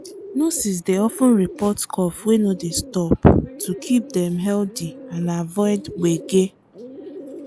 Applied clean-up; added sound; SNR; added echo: none; Bird; 17 dB; none.